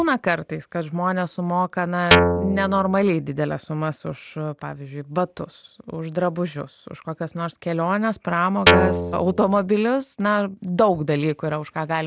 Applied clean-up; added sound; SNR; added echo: none; Guitar; -4 dB; none.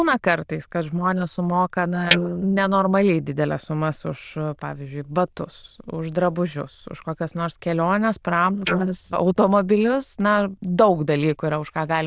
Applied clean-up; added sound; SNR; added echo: neural diffusion model UNIVERSE++.